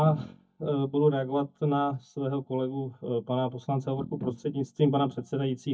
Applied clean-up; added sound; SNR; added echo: neural mask model DeepFilterNet 3.